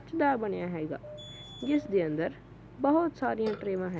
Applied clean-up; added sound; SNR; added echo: none; Burping, eructation; 16 dB; none.